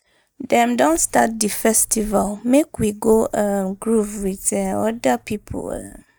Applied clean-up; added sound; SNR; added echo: neural mask model DeepFilterNet 3.